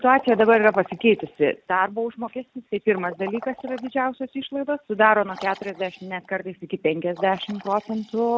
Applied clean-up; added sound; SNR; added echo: none; Liquid; 19 dB; none.